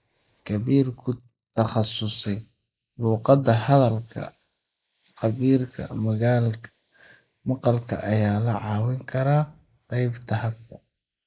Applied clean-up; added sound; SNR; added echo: neural mask model Resemble Enhance denoiser.